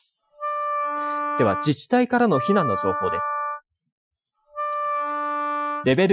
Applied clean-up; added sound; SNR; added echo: classical method Wiener filter.